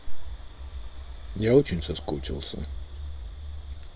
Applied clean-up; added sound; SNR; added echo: none; none; none; none.